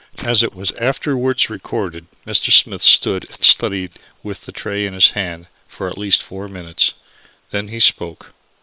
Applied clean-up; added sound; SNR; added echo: neural separator model SepFormer WHAM!.